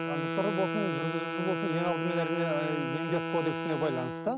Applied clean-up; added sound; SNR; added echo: none; Wind instrument, woodwind instrument; 1 dB; none.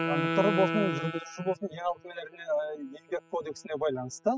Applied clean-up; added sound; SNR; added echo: classical method spectral subtraction.